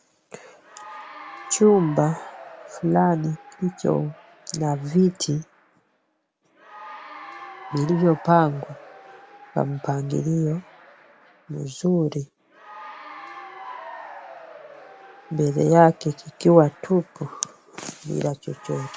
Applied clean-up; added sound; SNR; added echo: none; Applause / Cheering; 19 dB; none.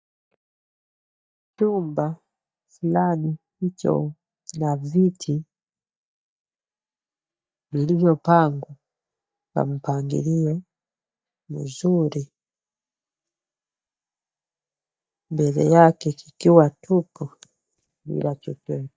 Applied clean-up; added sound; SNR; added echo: neural mask model DeepFilterNet 3.